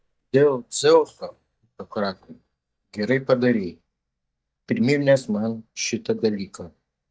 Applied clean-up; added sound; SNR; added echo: neural mask model DeepFilterNet 3.